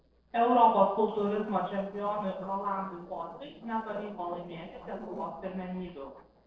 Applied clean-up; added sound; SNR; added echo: neural separator model SepFormer DNS4.